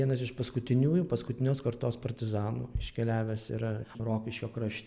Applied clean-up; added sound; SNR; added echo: none; Bass drum; 13 dB; none.